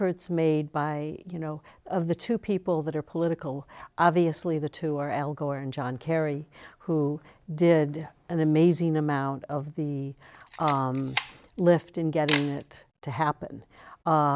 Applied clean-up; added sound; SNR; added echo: none; Camera; 5 dB; none.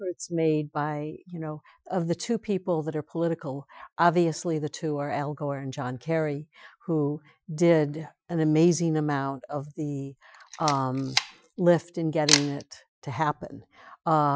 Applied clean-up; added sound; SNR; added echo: classical method Wiener filter.